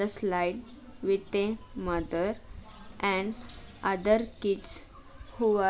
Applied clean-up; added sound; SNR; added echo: none; none; none; none.